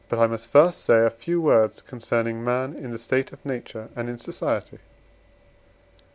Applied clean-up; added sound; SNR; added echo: none; none; none; none.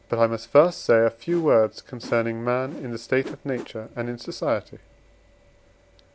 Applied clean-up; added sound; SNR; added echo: none; Whoosh, swoosh, swish; 19 dB; none.